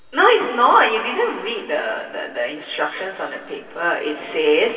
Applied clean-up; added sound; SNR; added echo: none; none; none; reverberation time 2.4 s.